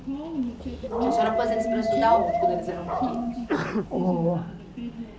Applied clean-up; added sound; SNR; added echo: none; Sneeze + Dog; -3 dB; none.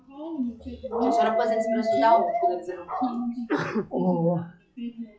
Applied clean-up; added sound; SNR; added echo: classical method log-MMSE.